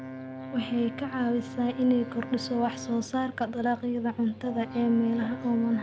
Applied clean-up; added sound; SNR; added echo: none; Brass instrument; 12 dB; none.